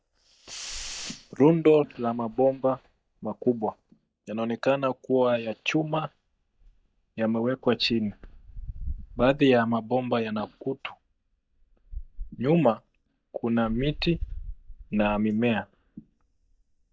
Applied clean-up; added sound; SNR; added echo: neural mask model DeepFilterNet 3.